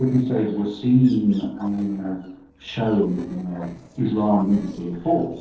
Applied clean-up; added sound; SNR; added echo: neural separator model SepFormer DNS4.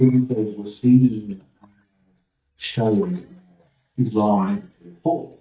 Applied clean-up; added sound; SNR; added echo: neural mask model DeepFilterNet 3.